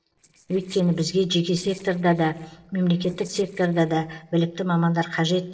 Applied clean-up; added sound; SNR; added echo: neural separator model SepFormer DNS4.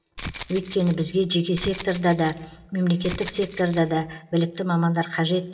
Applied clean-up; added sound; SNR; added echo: none; Rattle (instrument); 7 dB; reverberation time 1.1 s.